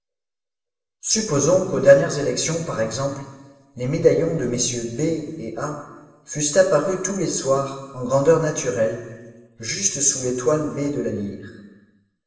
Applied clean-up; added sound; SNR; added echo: none; none; none; reverberation time 1.2 s.